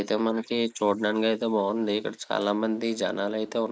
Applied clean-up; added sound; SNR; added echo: neural mask model Resemble Enhance denoiser.